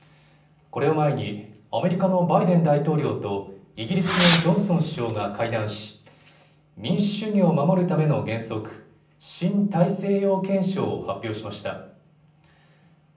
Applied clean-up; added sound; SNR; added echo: none; Fireworks; -2 dB; reverberation time 0.6 s.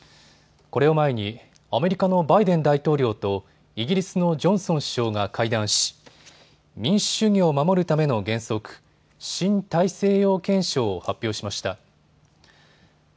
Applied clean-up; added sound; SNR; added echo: none; none; none; none.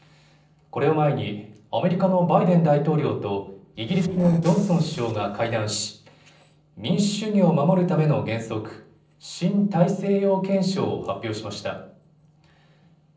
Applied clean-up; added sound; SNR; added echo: neural separator model SepFormer DNS4.